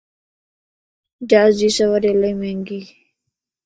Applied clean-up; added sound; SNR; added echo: neural mask model DeepFilterNet 3.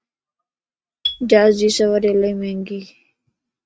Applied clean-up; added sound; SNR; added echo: neural mask model RNNoise.